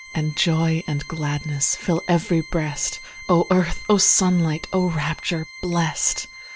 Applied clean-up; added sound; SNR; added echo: none; Organ; 18 dB; none.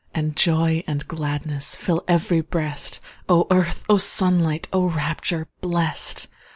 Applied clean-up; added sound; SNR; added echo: none; none; none; none.